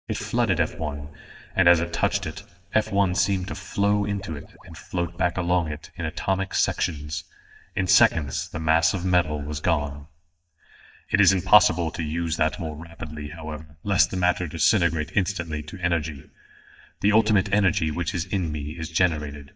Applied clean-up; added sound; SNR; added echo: neural mask model DeepFilterNet 3.